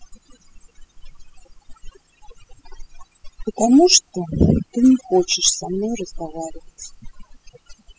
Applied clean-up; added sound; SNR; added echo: classical method spectral subtraction.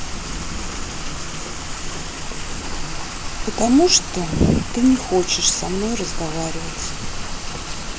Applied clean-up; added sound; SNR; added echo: none; Rain; 4 dB; none.